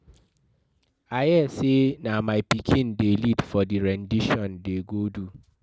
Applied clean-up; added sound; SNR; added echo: none; none; none; none.